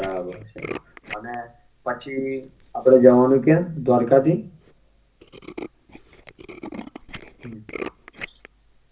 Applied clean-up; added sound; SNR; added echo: none; Tools; 18 dB; reverberation time 0.4 s.